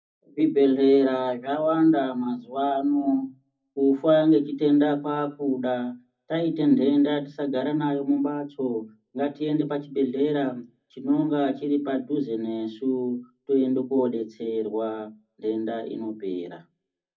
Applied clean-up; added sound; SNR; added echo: none; none; none; reverberation time 0.4 s.